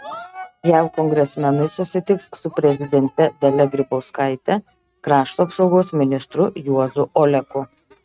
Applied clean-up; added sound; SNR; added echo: neural mask model RNNoise.